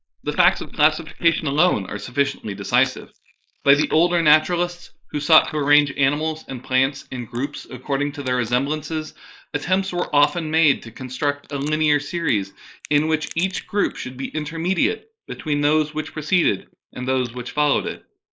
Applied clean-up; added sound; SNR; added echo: neural mask model Resemble Enhance denoiser.